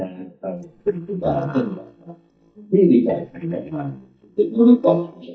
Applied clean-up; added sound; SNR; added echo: neural mask model DeepFilterNet 3.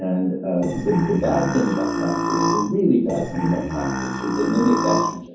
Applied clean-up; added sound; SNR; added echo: none; Burping, eructation; 1 dB; reverberation time 0.7 s.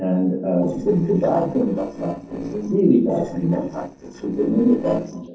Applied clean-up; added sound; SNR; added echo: neural separator model SepFormer DNS4.